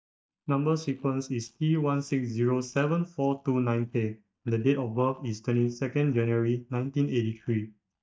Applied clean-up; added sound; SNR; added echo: neural mask model DeepFilterNet 3.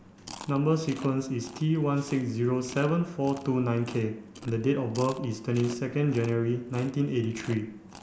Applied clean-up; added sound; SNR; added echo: none; Chewing, mastication; 19 dB; none.